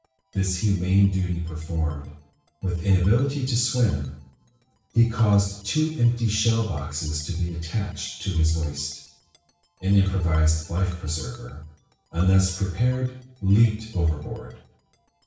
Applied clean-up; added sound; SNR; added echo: neural separator model SepFormer DNS4.